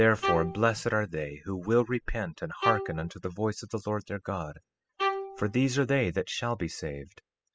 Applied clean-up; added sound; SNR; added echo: classical method spectral subtraction.